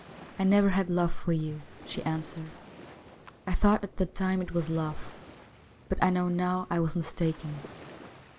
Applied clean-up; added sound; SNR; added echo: none; Waves, surf; 20 dB; none.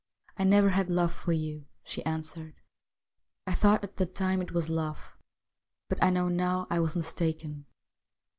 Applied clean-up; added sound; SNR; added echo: none; none; none; none.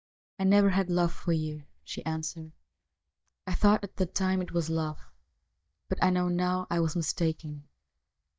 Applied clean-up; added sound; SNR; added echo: neural mask model DeepFilterNet 3.